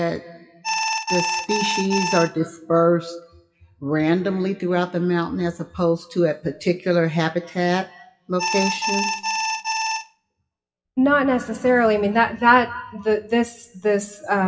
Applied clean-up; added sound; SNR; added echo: classical method WPE with log-MMSE.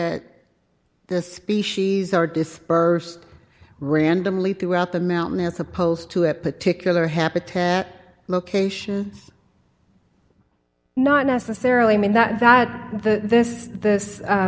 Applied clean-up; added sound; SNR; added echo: none; none; none; none.